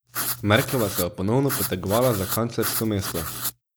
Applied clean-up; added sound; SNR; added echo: none; Writing; 6 dB; none.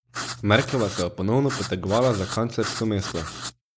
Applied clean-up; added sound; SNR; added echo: neural mask model Resemble Enhance denoiser.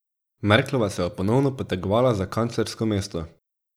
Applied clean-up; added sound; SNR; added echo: none; none; none; none.